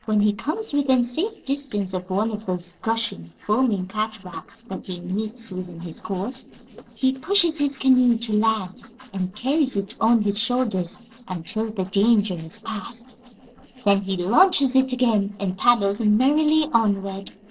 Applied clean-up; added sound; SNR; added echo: neural separator model SepFormer DNS4.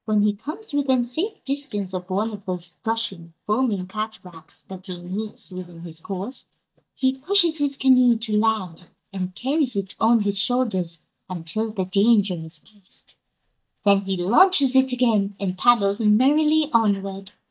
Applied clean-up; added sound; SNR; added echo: neural mask model DeepFilterNet 3.